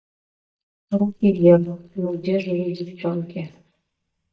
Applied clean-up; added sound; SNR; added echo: neural mask model DeepFilterNet 3.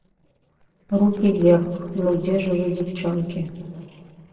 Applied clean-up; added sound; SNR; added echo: neural separator model SepFormer DNS4.